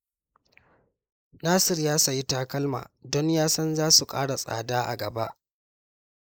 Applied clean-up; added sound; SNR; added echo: neural mask model Resemble Enhance denoiser.